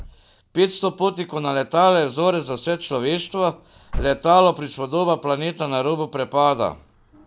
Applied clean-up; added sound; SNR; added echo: none; Slam / Car; 17 dB; none.